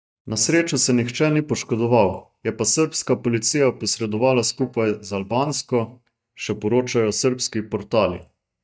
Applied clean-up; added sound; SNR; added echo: neural mask model DeepFilterNet 3.